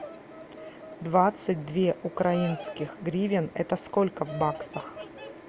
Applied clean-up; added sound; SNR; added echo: none; Bird vocalization, bird call, bird song; 15 dB; none.